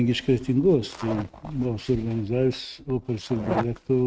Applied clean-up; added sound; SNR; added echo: neural mask model RNNoise.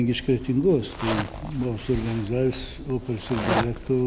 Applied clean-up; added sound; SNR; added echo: none; Zipper (clothing); 7 dB; none.